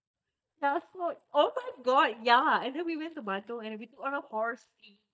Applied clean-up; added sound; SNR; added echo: neural mask model DeepFilterNet 3.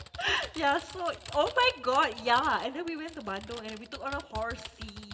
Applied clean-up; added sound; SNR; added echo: none; Typing; 15 dB; reverberation time 1.3 s.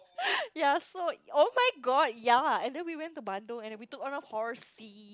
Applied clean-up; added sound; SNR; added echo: none; none; none; none.